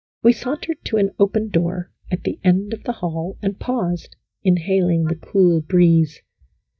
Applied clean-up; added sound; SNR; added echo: neural mask model DeepFilterNet 3.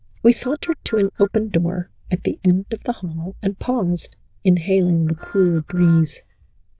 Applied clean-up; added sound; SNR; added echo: neural diffusion model UNIVERSE++.